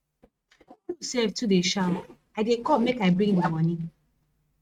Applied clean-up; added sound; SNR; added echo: neural mask model RNNoise.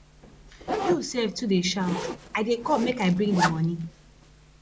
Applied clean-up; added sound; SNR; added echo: none; Zipper (clothing); 6 dB; none.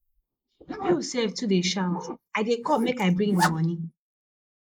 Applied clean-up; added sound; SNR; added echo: neural mask model Resemble Enhance denoiser.